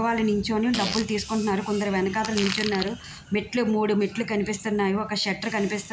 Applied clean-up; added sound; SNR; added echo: none; Fart; 11 dB; none.